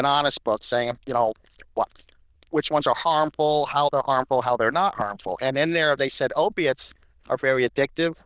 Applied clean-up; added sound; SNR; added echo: neural diffusion model UNIVERSE++.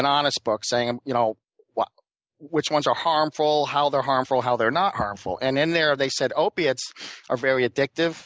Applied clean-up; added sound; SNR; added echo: none; none; none; none.